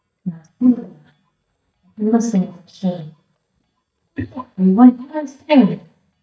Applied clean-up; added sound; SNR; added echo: neural mask model DeepFilterNet 3.